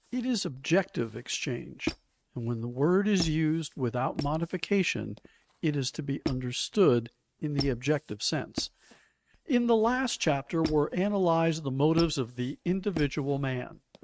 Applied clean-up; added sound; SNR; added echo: neural mask model RNNoise.